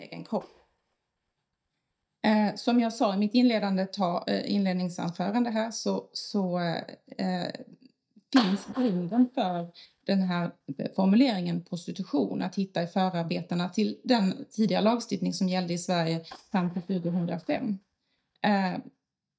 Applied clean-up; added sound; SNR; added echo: neural mask model DeepFilterNet 3.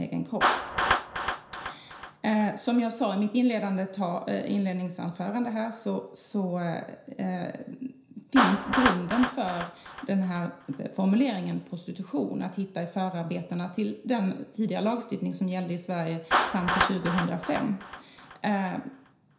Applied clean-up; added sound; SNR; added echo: none; Clapping; 5 dB; reverberation time 0.5 s.